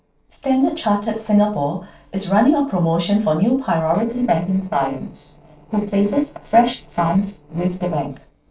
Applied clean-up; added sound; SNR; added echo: neural separator model SepFormer DNS4.